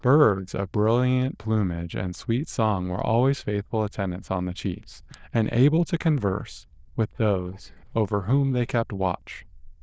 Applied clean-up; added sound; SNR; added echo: neural diffusion model UNIVERSE++.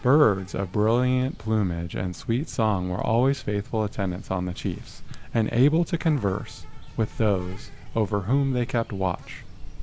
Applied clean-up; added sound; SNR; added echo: none; Insect; 12 dB; none.